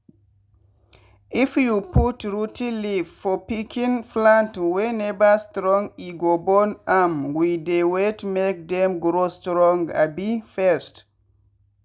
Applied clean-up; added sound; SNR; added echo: none; none; none; none.